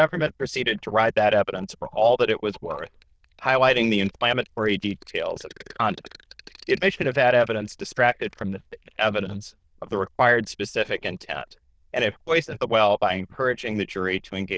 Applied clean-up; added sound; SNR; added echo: neural diffusion model UNIVERSE++.